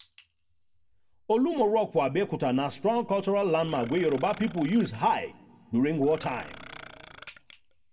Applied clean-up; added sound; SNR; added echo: none; Burping, eructation; 19 dB; reverberation time 1.4 s.